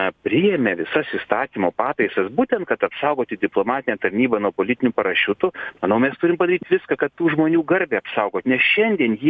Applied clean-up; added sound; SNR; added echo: none; none; none; none.